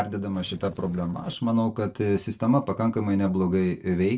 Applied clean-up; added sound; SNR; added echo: neural separator model SepFormer DNS4.